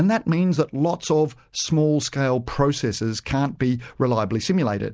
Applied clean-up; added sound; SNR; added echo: none; none; none; none.